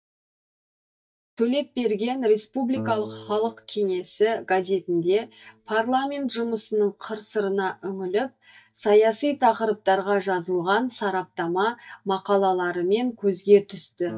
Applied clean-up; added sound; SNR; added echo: neural mask model DeepFilterNet 3.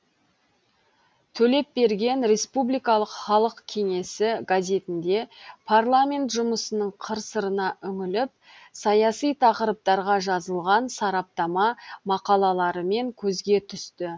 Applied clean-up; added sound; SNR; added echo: none; none; none; none.